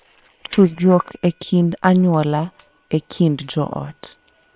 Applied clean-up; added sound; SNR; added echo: neural separator model SepFormer WHAM!.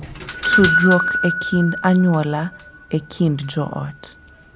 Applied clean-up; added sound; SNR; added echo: none; Doorbell; 4 dB; none.